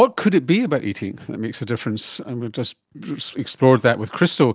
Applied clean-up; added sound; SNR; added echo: none; none; none; none.